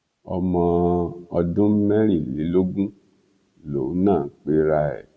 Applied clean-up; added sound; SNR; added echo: none; none; none; none.